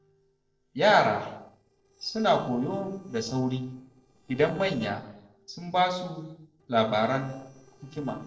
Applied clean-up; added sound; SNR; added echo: neural separator model SepFormer DNS4.